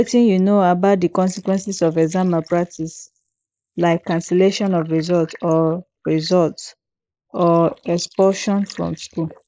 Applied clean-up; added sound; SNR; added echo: neural mask model Resemble Enhance denoiser.